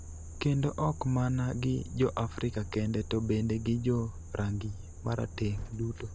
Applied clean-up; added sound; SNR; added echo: none; Truck; 12 dB; none.